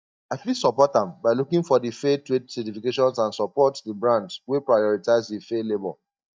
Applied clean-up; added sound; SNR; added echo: neural mask model DeepFilterNet 3.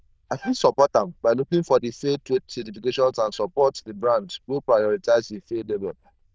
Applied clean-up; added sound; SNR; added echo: neural diffusion model UNIVERSE++.